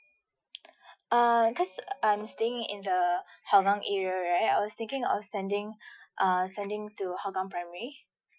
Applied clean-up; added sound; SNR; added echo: classical method Wiener filter.